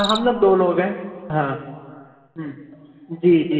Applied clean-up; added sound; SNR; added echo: none; Cricket; 17 dB; reverberation time 1.7 s.